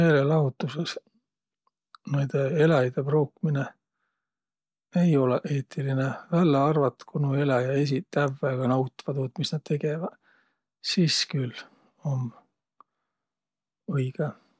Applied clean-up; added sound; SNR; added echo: none; none; none; none.